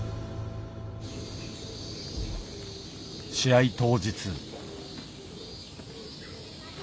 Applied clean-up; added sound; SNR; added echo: none; Fireworks; 13 dB; none.